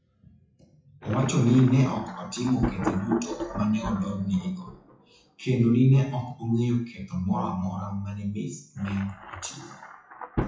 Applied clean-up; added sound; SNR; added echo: classical method WPE with log-MMSE.